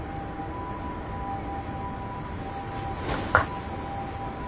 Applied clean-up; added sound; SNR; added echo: none; none; none; none.